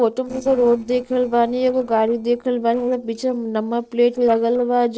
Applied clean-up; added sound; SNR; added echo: neural separator model SepFormer DNS4.